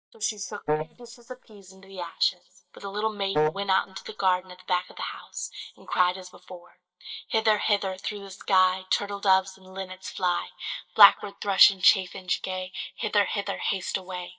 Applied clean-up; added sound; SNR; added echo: neural mask model DeepFilterNet 3.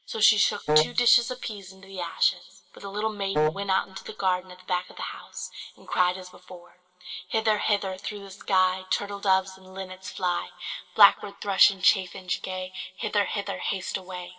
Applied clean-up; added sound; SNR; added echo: none; Wind instrument, woodwind instrument; 1 dB; reverberation time 2.7 s.